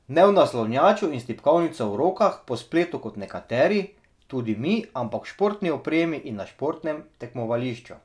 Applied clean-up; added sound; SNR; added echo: none; none; none; none.